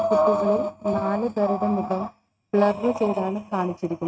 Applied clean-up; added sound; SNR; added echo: neural mask model RNNoise.